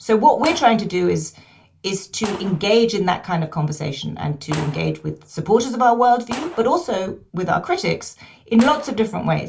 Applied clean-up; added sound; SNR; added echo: none; Gunshot, gunfire; 18 dB; reverberation time 0.2 s.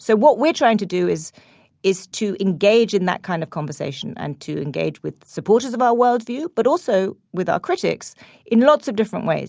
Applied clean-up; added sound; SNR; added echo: none; none; none; none.